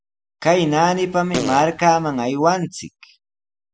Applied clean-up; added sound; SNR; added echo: none; Fart; 11 dB; none.